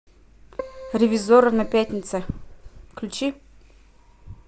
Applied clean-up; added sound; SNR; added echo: none; Keyboard (musical); 13 dB; none.